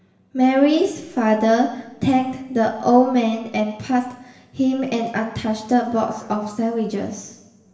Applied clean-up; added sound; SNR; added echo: none; none; none; reverberation time 1.1 s.